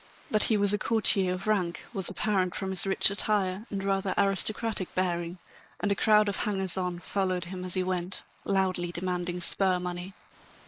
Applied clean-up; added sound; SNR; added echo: neural mask model Resemble Enhance denoiser.